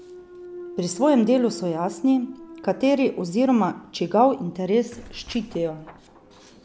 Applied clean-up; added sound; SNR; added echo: none; Thump, thud; 18 dB; none.